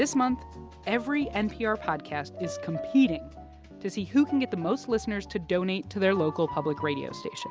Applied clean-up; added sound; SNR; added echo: none; none; none; none.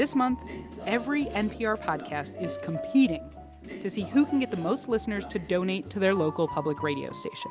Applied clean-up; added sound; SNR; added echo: none; Train; 16 dB; none.